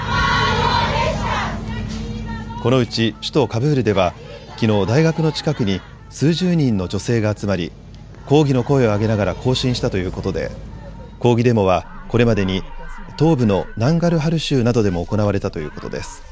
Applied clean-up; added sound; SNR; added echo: none; none; none; none.